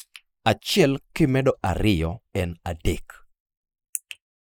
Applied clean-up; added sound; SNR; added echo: neural mask model Resemble Enhance denoiser.